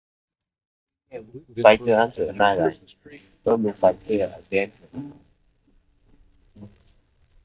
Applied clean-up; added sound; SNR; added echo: neural mask model DeepFilterNet 3.